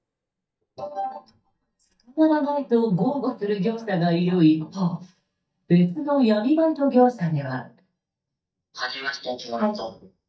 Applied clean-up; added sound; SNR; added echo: neural mask model DeepFilterNet 3.